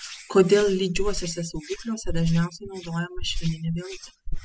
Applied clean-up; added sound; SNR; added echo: classical method spectral subtraction.